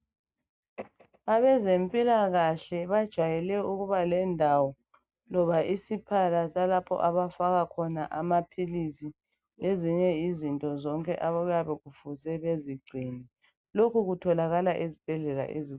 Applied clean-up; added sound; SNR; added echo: none; none; none; none.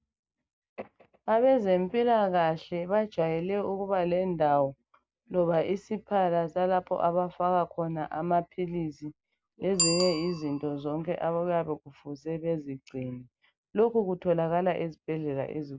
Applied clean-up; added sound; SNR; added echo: none; Bicycle bell; 14 dB; none.